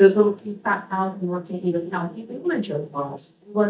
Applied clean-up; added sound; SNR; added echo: neural mask model DeepFilterNet 3.